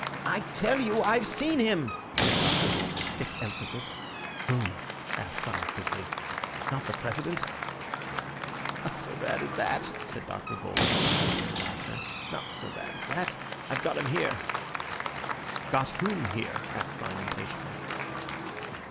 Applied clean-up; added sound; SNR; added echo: none; Applause + Slam; -1 dB; none.